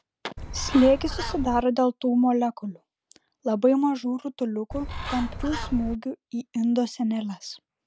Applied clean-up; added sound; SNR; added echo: none; Bird; 7 dB; none.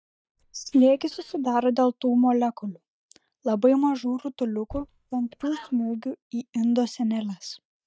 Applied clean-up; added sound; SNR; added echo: neural mask model DeepFilterNet 3.